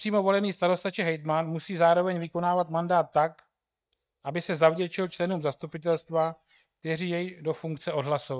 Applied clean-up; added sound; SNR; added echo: neural mask model DeepFilterNet 3.